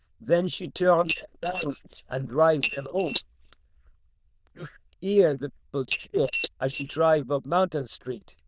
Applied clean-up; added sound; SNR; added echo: neural diffusion model UNIVERSE++.